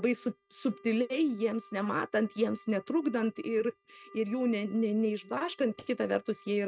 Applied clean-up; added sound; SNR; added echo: neural mask model RNNoise.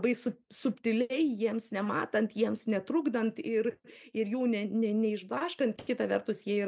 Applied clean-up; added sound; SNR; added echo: none; none; none; none.